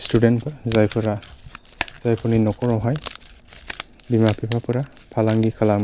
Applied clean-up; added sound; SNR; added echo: none; Crumpling, crinkling; 15 dB; none.